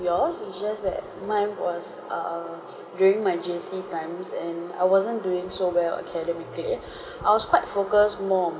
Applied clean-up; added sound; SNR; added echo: none; none; none; none.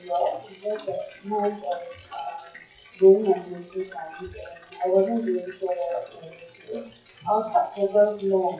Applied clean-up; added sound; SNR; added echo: classical method WPE with log-MMSE.